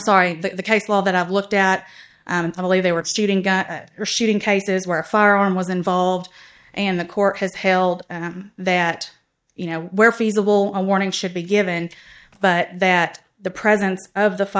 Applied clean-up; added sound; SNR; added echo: neural mask model DeepFilterNet 3.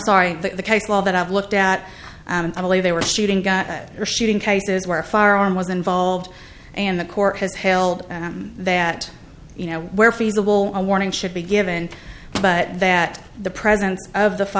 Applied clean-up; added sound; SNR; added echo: none; Microwave oven; 17 dB; none.